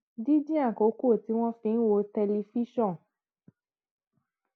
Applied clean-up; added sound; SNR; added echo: none; none; none; none.